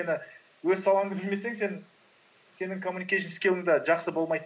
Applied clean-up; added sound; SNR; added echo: neural mask model Resemble Enhance denoiser.